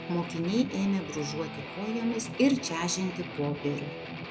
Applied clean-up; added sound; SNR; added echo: none; Guitar; 9 dB; none.